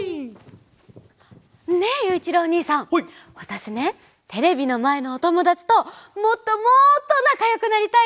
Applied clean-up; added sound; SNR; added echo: none; none; none; none.